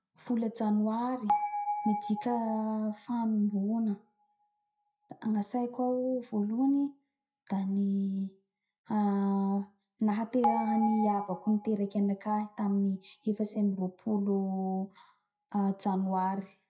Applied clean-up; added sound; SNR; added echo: classical method WPE with log-MMSE.